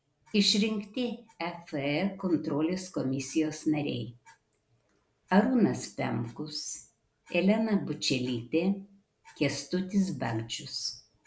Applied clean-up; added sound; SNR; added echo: none; none; none; none.